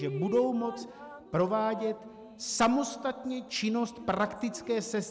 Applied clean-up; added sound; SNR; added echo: none; Drip; 14 dB; none.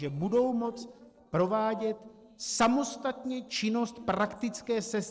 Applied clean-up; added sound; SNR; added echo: neural separator model SepFormer DNS4.